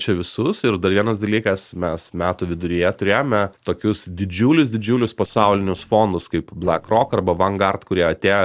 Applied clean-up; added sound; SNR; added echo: neural separator model SepFormer DNS4.